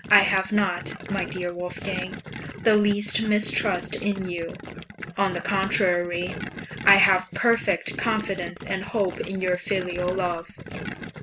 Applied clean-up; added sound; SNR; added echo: none; Gurgling; 11 dB; none.